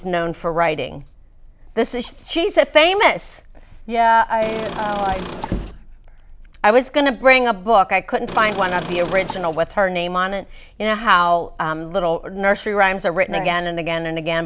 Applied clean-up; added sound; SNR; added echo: none; Engine / Car; 11 dB; none.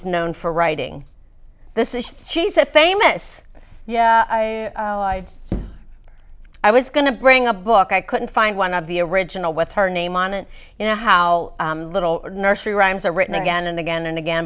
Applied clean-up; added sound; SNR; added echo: none; none; none; none.